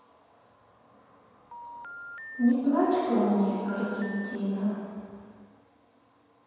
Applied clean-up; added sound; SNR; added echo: none; Telephone; 13 dB; reverberation time 1.9 s.